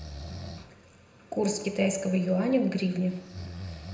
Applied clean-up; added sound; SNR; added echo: none; Breathing; 14 dB; reverberation time 0.8 s.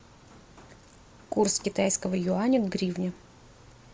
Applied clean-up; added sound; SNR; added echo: none; none; none; none.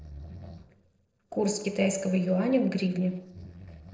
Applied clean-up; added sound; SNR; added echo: neural separator model SepFormer DNS4.